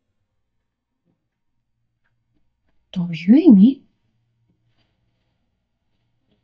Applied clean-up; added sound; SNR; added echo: neural mask model DeepFilterNet 3.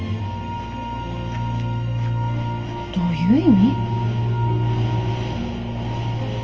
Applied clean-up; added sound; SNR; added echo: none; Electric guitar; 12 dB; reverberation time 0.2 s.